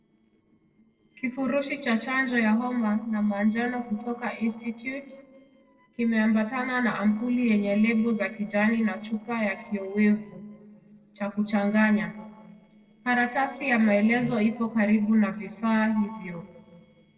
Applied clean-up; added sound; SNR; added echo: neural separator model SepFormer DNS4.